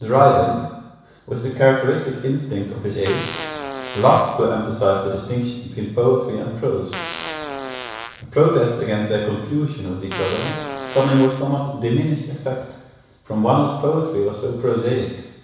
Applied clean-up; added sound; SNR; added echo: none; Fart; 10 dB; reverberation time 1.1 s.